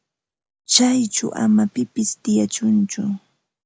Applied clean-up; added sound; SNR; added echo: none; none; none; none.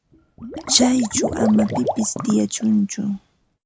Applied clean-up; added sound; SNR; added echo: none; Water / Liquid; 8 dB; none.